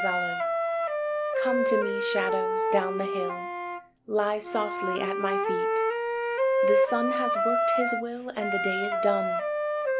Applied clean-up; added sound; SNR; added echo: none; Wind instrument, woodwind instrument; -5 dB; none.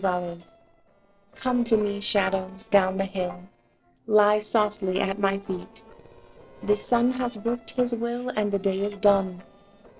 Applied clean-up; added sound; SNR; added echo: neural separator model SepFormer DNS4.